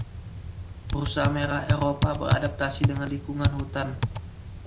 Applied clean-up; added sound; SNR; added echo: none; Typing; -2 dB; none.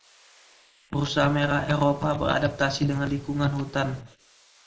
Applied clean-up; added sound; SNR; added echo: neural mask model Resemble Enhance denoiser.